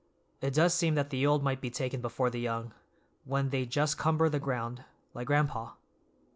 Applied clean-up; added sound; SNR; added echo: none; none; none; none.